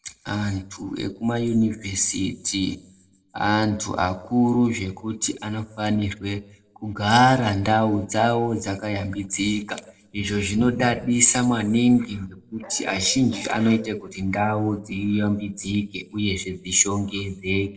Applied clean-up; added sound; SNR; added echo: neural separator model SepFormer DNS4.